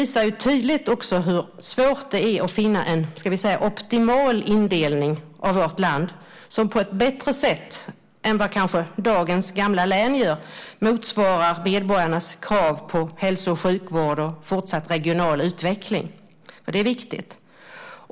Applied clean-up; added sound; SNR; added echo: none; none; none; none.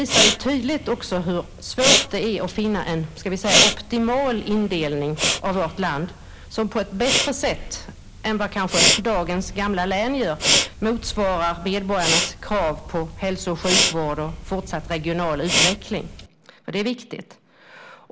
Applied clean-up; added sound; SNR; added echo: none; Respiratory sounds; 1 dB; none.